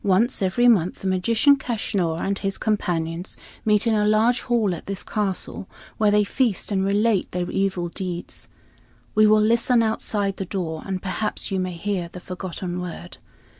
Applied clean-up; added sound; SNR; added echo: none; none; none; none.